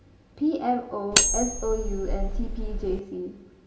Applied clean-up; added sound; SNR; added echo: none; Cutlery, silverware; -4 dB; reverberation time 1.6 s.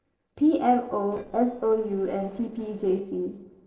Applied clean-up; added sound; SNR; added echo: neural separator model SepFormer DNS4.